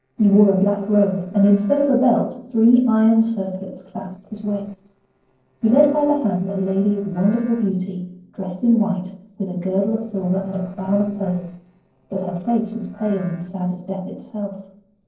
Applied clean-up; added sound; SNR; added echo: neural separator model SepFormer DNS4.